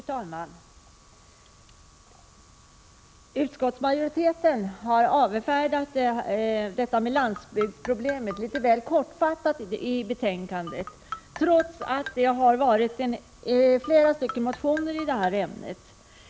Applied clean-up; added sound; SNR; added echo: none; Marimba, xylophone; 14 dB; none.